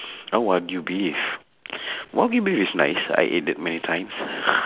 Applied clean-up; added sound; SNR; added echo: none; none; none; none.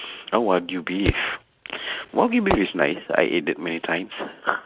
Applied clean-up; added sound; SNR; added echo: neural mask model RNNoise.